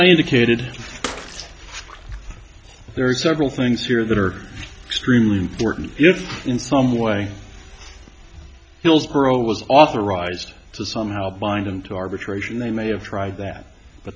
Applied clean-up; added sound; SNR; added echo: none; Bathtub (filling or washing) / Water / Splash, splatter; 16 dB; none.